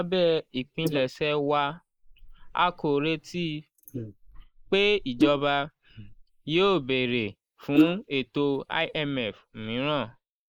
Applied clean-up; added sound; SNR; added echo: neural mask model Resemble Enhance denoiser.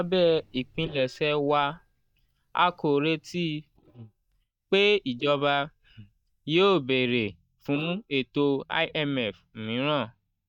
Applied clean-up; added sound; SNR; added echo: neural mask model DeepFilterNet 3.